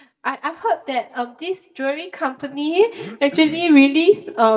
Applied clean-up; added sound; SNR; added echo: neural mask model DeepFilterNet 3.